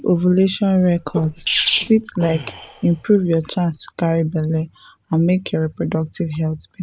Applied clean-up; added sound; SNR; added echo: none; Sneeze; 8 dB; none.